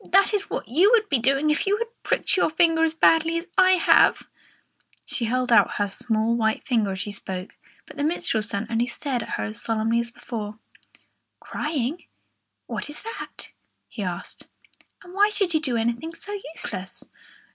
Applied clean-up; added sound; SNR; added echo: none; none; none; none.